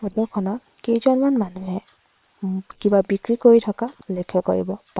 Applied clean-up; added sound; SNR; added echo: neural separator model SepFormer WHAM!.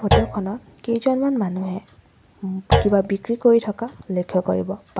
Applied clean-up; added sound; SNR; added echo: none; Thump, thud; 3 dB; none.